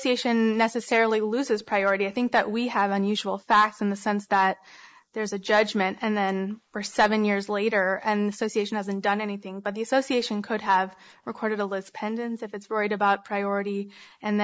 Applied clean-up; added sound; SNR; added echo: neural mask model Resemble Enhance denoiser.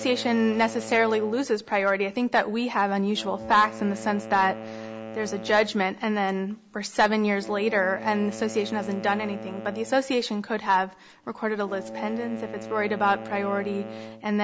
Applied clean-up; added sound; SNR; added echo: none; Wind instrument, woodwind instrument; 13 dB; none.